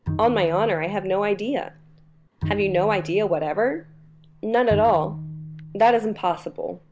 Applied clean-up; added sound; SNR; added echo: none; Bowed string instrument; 11 dB; none.